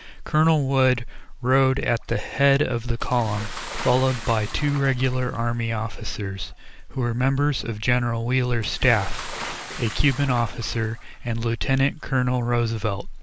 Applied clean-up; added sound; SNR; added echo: none; Bathtub (filling or washing) / Splash, splatter; 17 dB; none.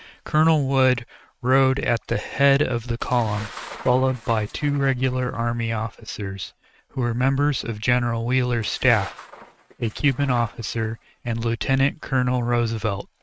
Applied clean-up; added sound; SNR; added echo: neural mask model RNNoise.